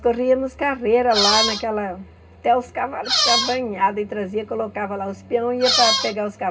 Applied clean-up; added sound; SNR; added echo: none; Squeak; -2 dB; reverberation time 0.2 s.